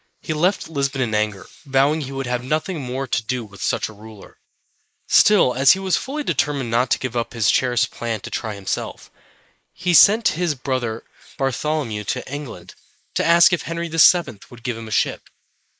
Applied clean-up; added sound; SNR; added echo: neural mask model Resemble Enhance denoiser.